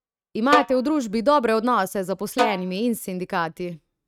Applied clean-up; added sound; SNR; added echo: neural mask model RNNoise.